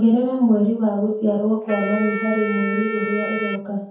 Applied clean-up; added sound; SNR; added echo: none; Wind instrument, woodwind instrument; 10 dB; reverberation time 0.6 s.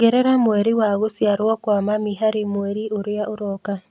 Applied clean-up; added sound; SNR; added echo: none; none; none; none.